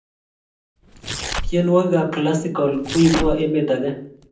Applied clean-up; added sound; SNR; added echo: none; Tearing; 9 dB; reverberation time 0.6 s.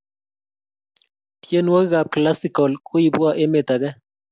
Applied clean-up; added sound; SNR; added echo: none; none; none; none.